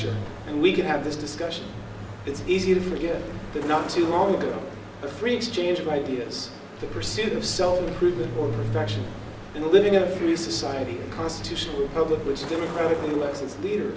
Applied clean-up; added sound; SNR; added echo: none; Truck; 10 dB; none.